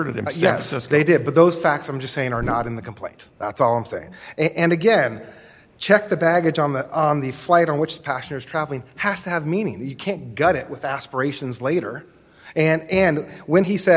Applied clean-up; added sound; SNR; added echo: none; Whoosh, swoosh, swish; 8 dB; none.